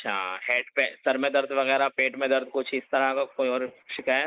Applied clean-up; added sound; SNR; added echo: neural mask model Resemble Enhance denoiser.